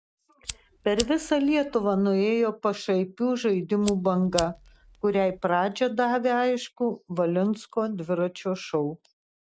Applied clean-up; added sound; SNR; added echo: none; Fire; 14 dB; none.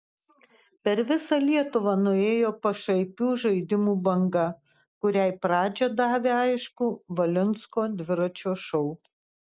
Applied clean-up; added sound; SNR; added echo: none; none; none; none.